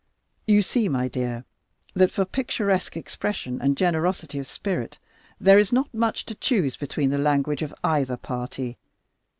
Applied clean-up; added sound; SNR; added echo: neural mask model Resemble Enhance denoiser.